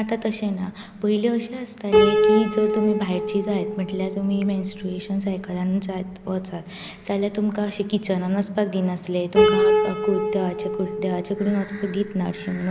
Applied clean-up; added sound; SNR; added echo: none; Piano; 1 dB; none.